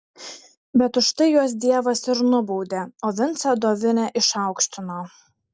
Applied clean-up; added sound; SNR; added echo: none; none; none; none.